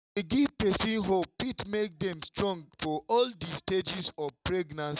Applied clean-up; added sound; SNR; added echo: none; none; none; none.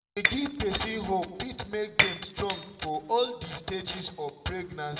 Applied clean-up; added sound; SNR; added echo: none; Shatter; 1 dB; reverberation time 1.0 s.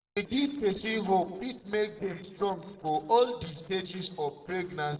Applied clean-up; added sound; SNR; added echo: neural separator model SepFormer DNS4.